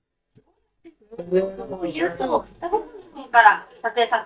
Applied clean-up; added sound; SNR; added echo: neural mask model DeepFilterNet 3.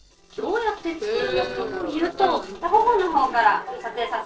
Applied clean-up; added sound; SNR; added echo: neural separator model SepFormer DNS4.